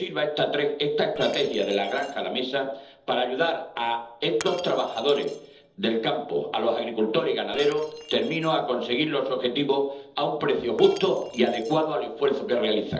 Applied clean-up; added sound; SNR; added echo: neural separator model SepFormer DNS4.